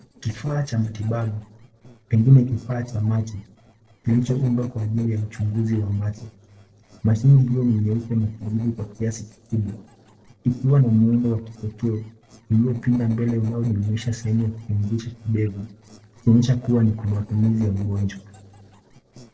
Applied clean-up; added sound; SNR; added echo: neural separator model SepFormer DNS4.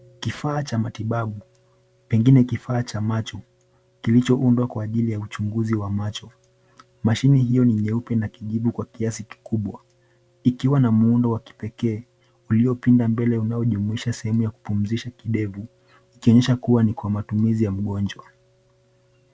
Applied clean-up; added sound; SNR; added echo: none; none; none; none.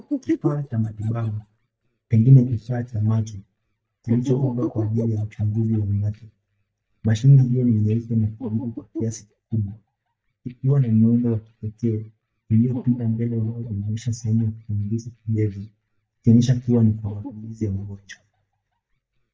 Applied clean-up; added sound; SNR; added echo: neural mask model DeepFilterNet 3.